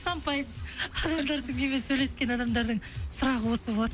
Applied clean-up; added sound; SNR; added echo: none; Gull, seagull; 19 dB; none.